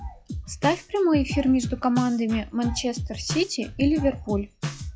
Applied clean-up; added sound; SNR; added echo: classical method log-MMSE.